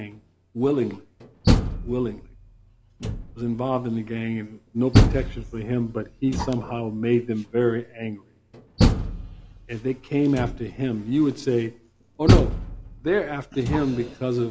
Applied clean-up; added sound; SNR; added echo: none; Door; 0 dB; none.